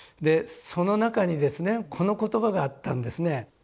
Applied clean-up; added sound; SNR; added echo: none; none; none; none.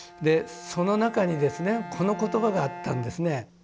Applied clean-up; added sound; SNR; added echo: none; Bowed string instrument; 14 dB; none.